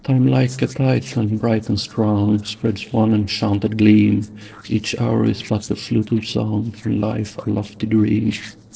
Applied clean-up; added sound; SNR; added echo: neural separator model SepFormer DNS4.